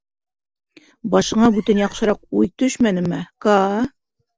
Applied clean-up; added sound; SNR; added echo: neural separator model SepFormer DNS4.